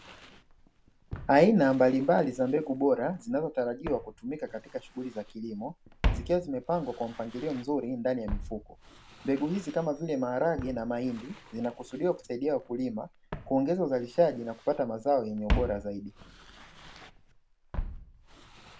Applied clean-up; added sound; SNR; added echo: none; Walk, footsteps; 10 dB; none.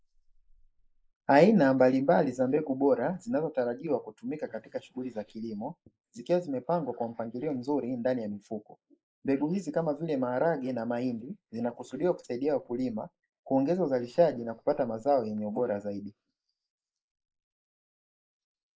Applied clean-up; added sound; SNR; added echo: neural mask model Resemble Enhance denoiser.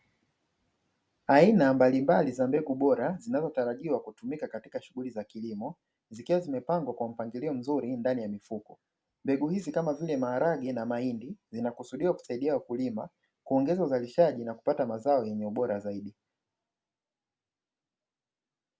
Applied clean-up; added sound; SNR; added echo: none; none; none; none.